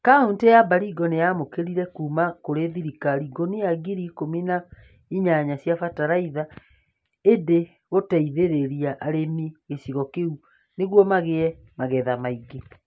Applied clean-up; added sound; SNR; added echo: none; none; none; none.